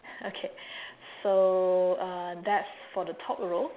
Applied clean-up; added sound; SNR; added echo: none; none; none; none.